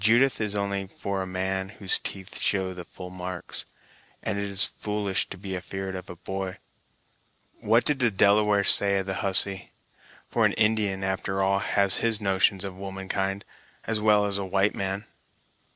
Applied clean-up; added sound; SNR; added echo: none; none; none; none.